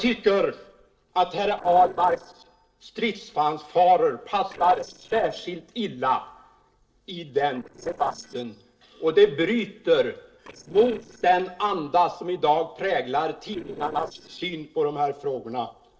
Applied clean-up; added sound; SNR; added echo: neural separator model SepFormer DNS4.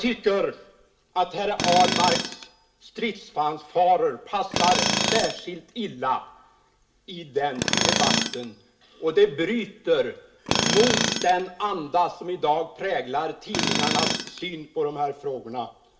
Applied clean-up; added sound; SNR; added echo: none; Tools; 3 dB; reverberation time 0.4 s.